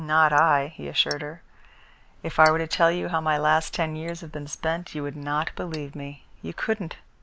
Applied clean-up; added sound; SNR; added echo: neural mask model Resemble Enhance denoiser.